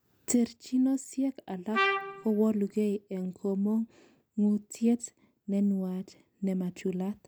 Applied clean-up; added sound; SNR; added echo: none; Trumpet; 2 dB; none.